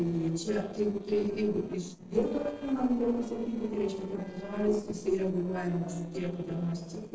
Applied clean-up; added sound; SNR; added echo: neural separator model SepFormer DNS4.